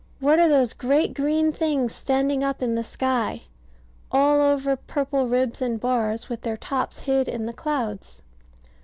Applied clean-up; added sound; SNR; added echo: none; none; none; none.